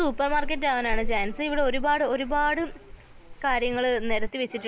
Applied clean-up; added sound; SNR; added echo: none; Chink, clink; 4 dB; none.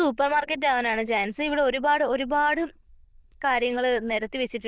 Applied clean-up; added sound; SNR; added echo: neural diffusion model UNIVERSE++.